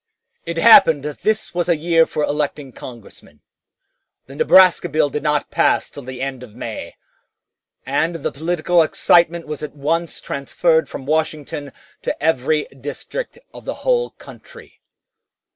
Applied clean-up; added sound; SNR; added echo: none; none; none; none.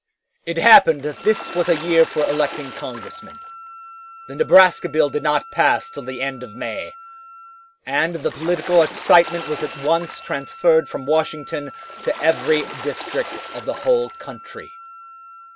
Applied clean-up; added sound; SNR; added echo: none; Wind instrument, woodwind instrument + Water / Splash, splatter; 15 dB; none.